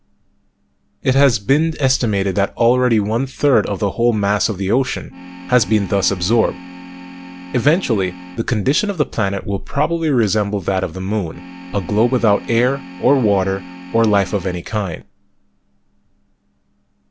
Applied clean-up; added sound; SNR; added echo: none; Organ; 15 dB; none.